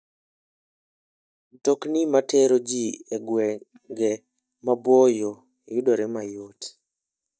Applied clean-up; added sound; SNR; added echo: neural mask model DeepFilterNet 3.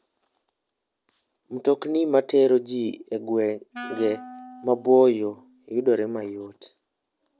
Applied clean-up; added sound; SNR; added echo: none; Wind instrument, woodwind instrument; 18 dB; none.